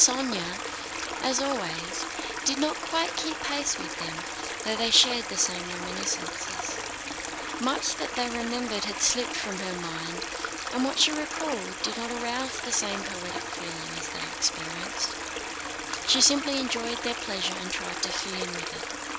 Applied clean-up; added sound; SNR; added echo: none; Stream; 4 dB; none.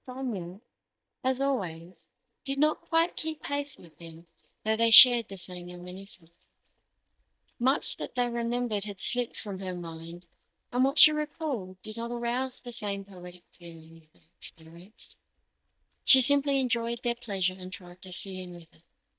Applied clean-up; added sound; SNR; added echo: neural mask model DeepFilterNet 3.